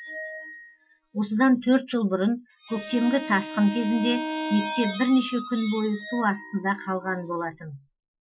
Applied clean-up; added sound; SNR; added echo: classical method Wiener filter.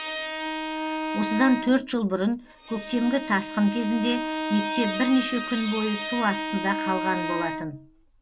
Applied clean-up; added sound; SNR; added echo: none; Bowed string instrument; 5 dB; none.